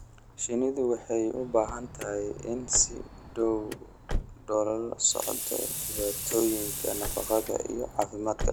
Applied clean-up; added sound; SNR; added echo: none; Sink (filling or washing) / Water tap, faucet + Car; 6 dB; none.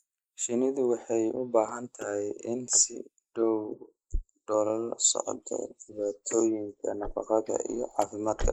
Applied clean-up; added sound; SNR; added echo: neural mask model Resemble Enhance denoiser.